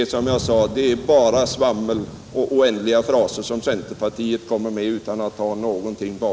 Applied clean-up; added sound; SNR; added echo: none; Thunder / Rain; 16 dB; none.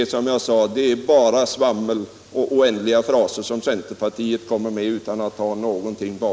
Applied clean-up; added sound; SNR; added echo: none; none; none; none.